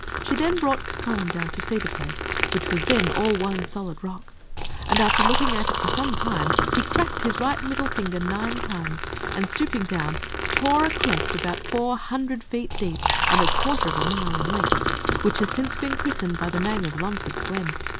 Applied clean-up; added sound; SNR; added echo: none; Liquid; -1 dB; none.